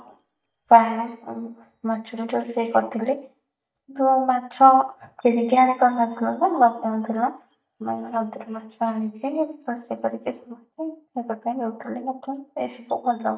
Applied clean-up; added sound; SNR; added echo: neural mask model DeepFilterNet 3.